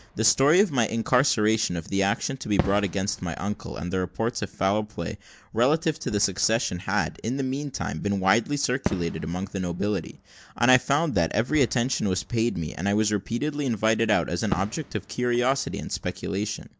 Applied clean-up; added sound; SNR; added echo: none; Fireworks; 15 dB; none.